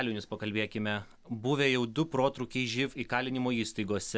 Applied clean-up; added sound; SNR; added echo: none; none; none; none.